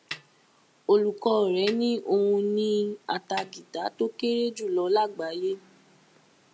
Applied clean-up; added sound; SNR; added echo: none; Snare drum; 17 dB; none.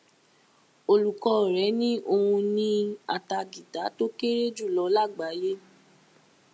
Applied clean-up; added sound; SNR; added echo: none; none; none; none.